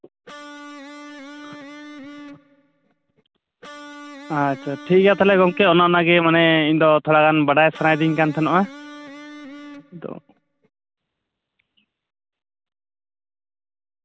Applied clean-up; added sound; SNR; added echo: none; Electric guitar; 18 dB; none.